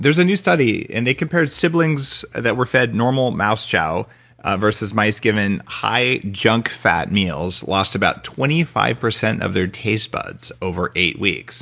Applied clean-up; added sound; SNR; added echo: none; none; none; none.